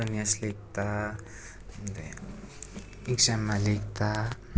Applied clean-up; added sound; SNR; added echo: none; none; none; none.